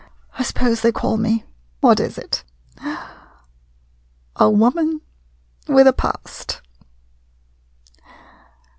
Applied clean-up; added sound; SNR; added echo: none; none; none; none.